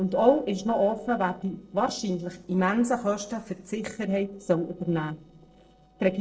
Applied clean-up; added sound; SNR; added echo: neural separator model SepFormer DNS4.